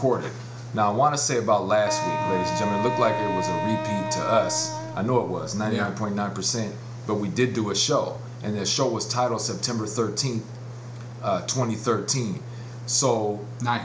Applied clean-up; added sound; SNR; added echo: none; Wind instrument, woodwind instrument; 3 dB; none.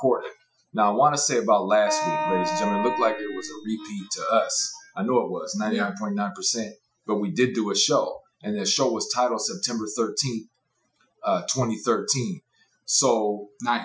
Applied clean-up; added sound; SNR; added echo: classical method Wiener filter.